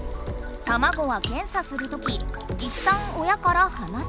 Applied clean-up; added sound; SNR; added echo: none; Truck + Drip; 12 dB; none.